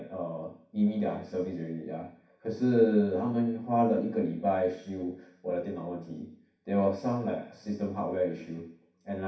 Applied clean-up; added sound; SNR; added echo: none; none; none; reverberation time 0.6 s.